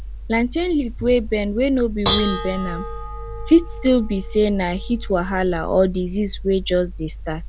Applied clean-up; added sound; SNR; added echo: none; Dishes, pots, and pans / Bell; 8 dB; none.